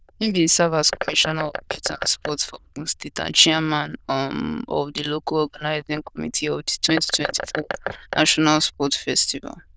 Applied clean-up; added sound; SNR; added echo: neural diffusion model UNIVERSE++.